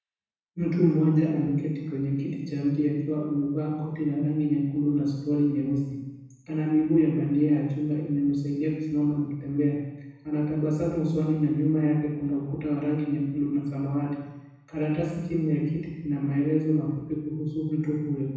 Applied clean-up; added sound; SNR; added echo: none; none; none; reverberation time 1.1 s.